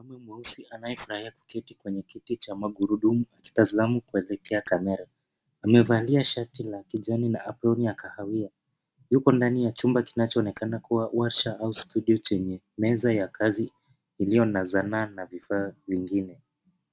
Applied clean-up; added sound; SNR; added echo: none; none; none; none.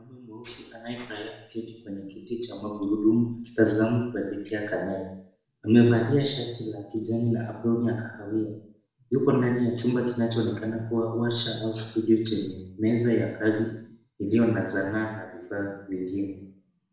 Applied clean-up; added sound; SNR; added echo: none; none; none; reverberation time 0.6 s.